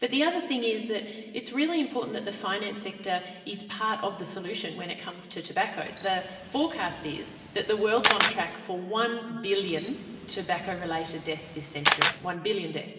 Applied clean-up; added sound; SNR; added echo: none; Camera; 0 dB; reverberation time 2.7 s.